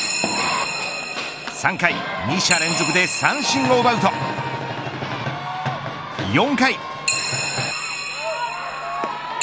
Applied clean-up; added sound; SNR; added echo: none; Wind instrument, woodwind instrument; 13 dB; none.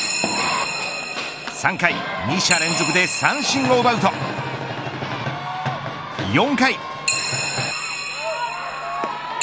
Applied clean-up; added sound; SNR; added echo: none; none; none; none.